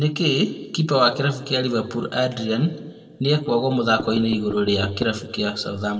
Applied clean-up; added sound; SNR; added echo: none; Knock / Wood; 12 dB; reverberation time 1.4 s.